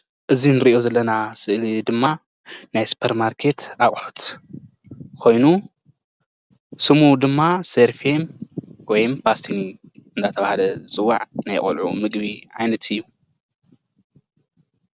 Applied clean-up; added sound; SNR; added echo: none; none; none; none.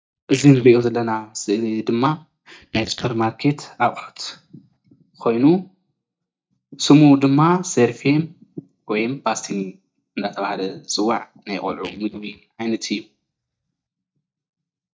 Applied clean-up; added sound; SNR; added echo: neural mask model DeepFilterNet 3.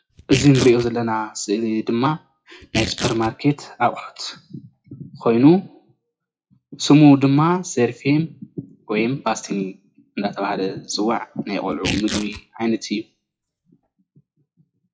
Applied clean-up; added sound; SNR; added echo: classical method WPE with log-MMSE.